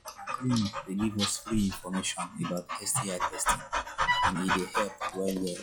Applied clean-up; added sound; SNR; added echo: classical method log-MMSE.